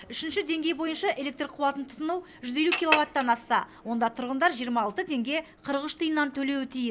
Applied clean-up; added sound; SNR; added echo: none; Chink, clink; 2 dB; none.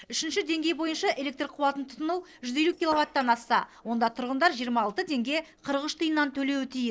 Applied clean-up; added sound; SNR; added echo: neural separator model SepFormer DNS4.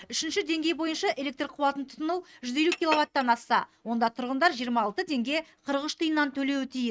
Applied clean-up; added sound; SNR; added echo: neural mask model RNNoise.